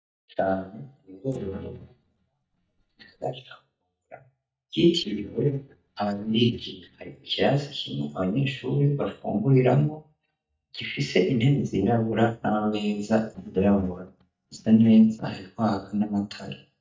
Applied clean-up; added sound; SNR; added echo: neural mask model DeepFilterNet 3.